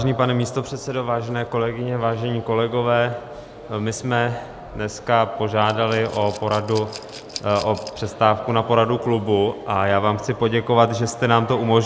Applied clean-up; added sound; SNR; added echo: none; Rattle / Glass; 18 dB; none.